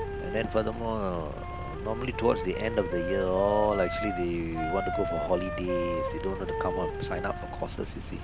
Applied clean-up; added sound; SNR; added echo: none; Wind instrument, woodwind instrument + Engine; 3 dB; none.